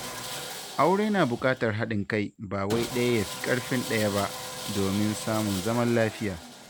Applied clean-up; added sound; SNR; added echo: none; Sawing; 10 dB; none.